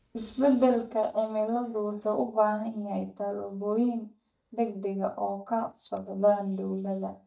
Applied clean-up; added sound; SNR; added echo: neural mask model DeepFilterNet 3.